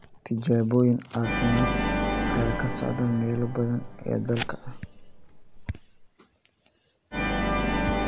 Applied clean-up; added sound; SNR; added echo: none; Organ; 2 dB; none.